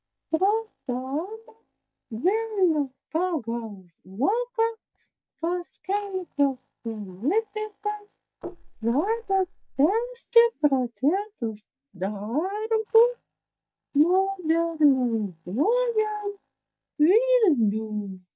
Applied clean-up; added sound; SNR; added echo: neural mask model DeepFilterNet 3.